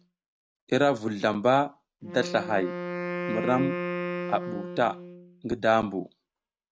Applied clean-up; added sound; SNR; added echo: neural mask model RNNoise.